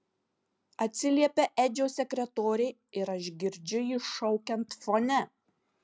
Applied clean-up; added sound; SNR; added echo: none; none; none; none.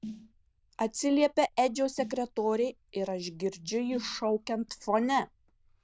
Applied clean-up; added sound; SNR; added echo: neural diffusion model UNIVERSE++.